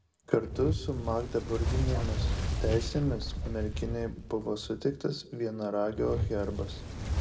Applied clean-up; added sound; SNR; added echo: none; Fire; 1 dB; reverberation time 1.5 s.